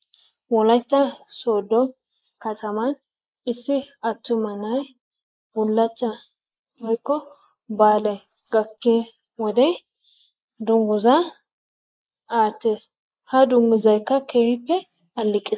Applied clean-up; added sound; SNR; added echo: neural mask model Resemble Enhance denoiser.